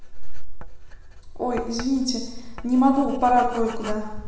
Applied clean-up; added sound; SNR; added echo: none; Writing; 13 dB; reverberation time 0.9 s.